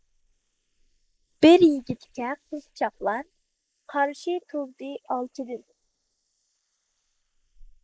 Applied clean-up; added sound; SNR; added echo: neural mask model Resemble Enhance denoiser.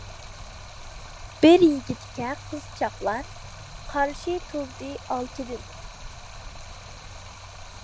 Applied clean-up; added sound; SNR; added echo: none; Stream; 13 dB; none.